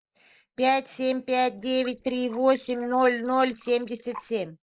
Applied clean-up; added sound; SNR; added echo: neural mask model Resemble Enhance denoiser.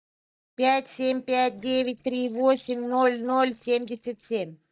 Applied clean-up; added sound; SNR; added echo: neural mask model DeepFilterNet 3.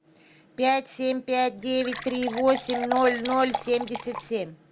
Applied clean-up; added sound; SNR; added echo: none; Fill (with liquid) / Water; 8 dB; none.